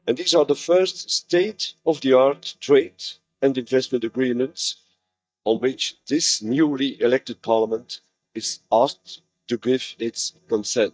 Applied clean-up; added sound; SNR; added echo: neural mask model DeepFilterNet 3.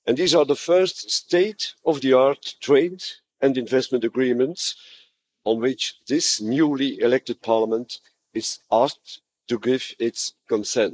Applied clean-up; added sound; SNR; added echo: neural mask model Resemble Enhance denoiser.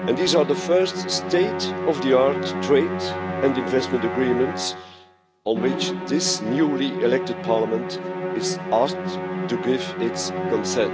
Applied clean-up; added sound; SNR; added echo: none; Musical instrument; 4 dB; none.